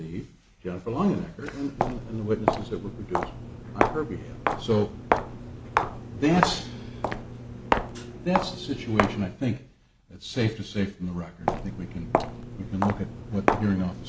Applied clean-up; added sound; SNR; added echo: none; Walk, footsteps; 1 dB; none.